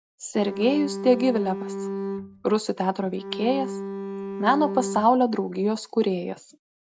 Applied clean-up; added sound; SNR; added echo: none; Bowed string instrument; 7 dB; none.